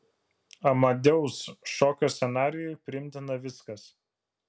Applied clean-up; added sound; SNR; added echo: none; none; none; none.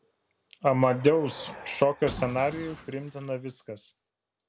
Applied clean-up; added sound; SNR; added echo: none; Car; 15 dB; none.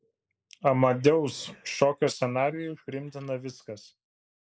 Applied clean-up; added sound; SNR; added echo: neural mask model Resemble Enhance denoiser.